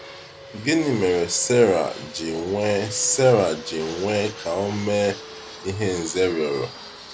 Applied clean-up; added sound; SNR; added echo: none; Fixed-wing aircraft, airplane; 15 dB; none.